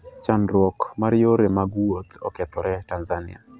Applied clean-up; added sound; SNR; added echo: none; none; none; none.